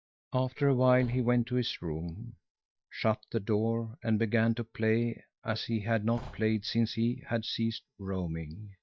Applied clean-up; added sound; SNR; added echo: neural mask model DeepFilterNet 3.